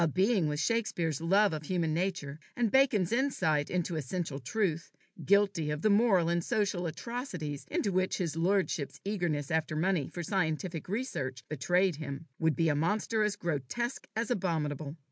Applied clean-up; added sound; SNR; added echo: none; none; none; none.